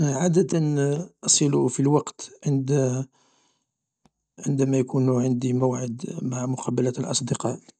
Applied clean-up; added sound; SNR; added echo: neural mask model DeepFilterNet 3.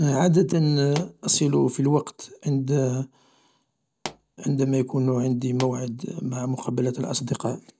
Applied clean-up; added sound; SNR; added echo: none; Explosion; 18 dB; none.